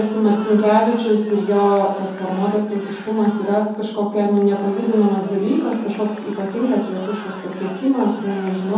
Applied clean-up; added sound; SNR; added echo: none; Crowd / Cheering; 18 dB; reverberation time 0.9 s.